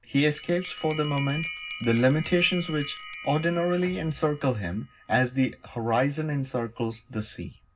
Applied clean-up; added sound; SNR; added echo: none; Bell; 15 dB; reverberation time 0.4 s.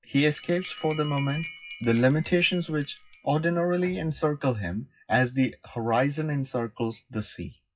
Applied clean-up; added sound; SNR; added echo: classical method WPE with log-MMSE.